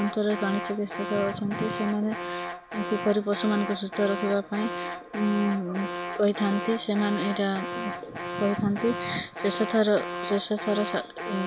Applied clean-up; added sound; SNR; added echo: none; Alarm; 7 dB; none.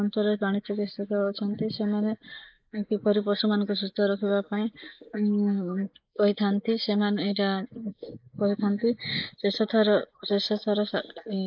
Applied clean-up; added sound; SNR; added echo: neural mask model Resemble Enhance denoiser.